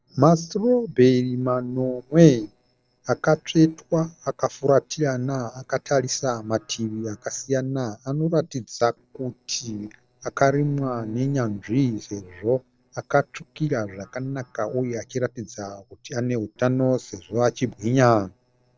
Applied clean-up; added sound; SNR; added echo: neural separator model SepFormer DNS4.